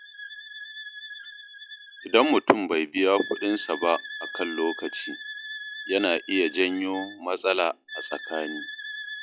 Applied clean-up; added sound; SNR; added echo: classical method log-MMSE.